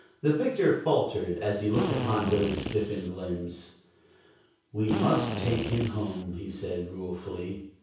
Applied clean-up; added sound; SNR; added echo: none; Drill; 3 dB; reverberation time 0.6 s.